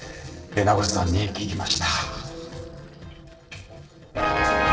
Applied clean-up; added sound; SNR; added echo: neural separator model SepFormer DNS4.